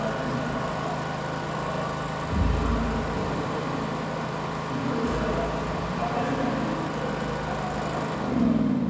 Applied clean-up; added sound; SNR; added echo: none; Engine starting; -1 dB; reverberation time 2.1 s.